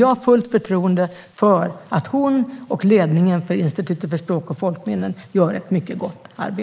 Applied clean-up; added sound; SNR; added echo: neural mask model Resemble Enhance denoiser.